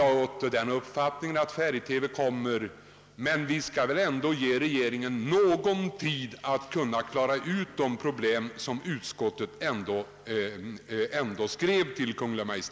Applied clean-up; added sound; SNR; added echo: none; none; none; none.